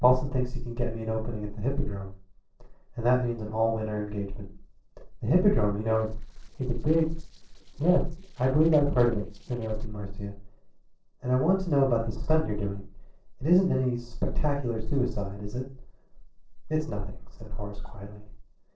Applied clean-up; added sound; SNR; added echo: neural separator model SepFormer DNS4.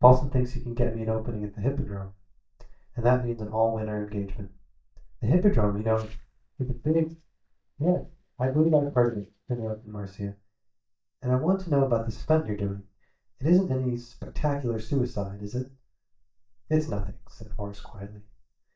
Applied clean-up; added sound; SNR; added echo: neural mask model DeepFilterNet 3.